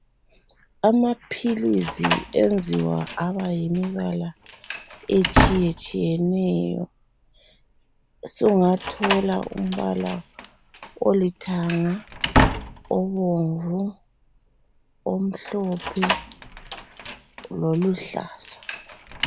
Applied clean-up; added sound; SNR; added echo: none; Slam; 5 dB; none.